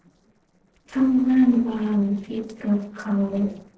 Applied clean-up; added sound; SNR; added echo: neural separator model SepFormer DNS4.